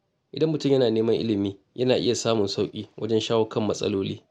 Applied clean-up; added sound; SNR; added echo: none; none; none; none.